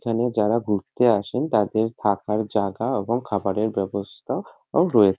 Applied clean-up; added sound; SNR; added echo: none; none; none; none.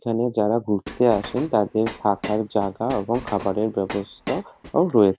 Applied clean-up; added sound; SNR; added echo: none; Train; 15 dB; none.